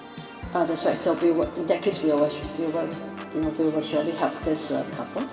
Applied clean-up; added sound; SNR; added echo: none; Organ; 14 dB; reverberation time 2.5 s.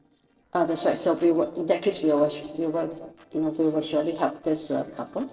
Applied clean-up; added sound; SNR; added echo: neural separator model SepFormer DNS4.